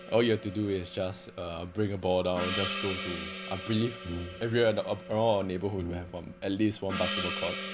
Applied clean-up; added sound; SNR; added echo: none; Gong + Brass instrument; 8 dB; none.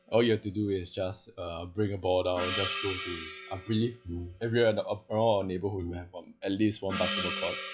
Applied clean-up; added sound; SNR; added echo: classical method log-MMSE.